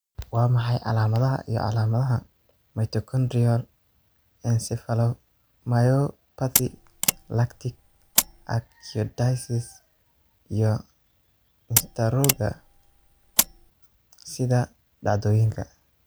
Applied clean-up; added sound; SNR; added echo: none; Mechanisms; 2 dB; none.